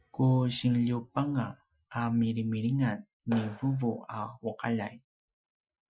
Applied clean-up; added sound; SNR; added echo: classical method Wiener filter.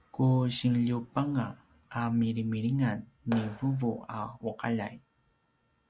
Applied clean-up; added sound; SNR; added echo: none; Clapping; 15 dB; none.